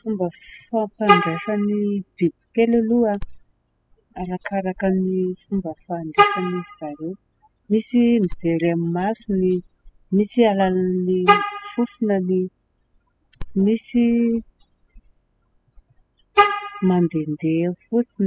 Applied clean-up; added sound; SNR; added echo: classical method spectral subtraction.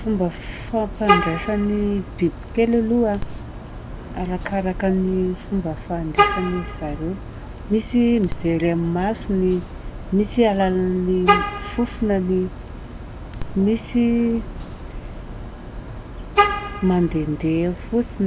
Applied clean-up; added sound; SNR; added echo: none; Vehicle horn, car horn, honking; 5 dB; none.